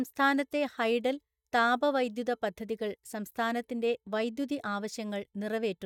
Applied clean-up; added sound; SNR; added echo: neural mask model DeepFilterNet 3.